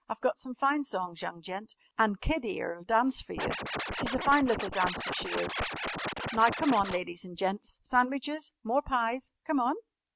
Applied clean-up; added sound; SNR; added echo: none; Scratching (performance technique); 4 dB; none.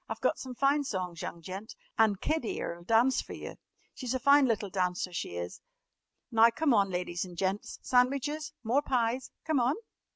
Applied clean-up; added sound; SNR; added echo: none; none; none; none.